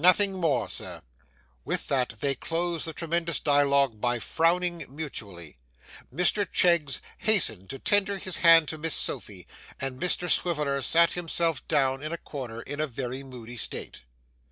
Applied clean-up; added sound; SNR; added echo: none; none; none; none.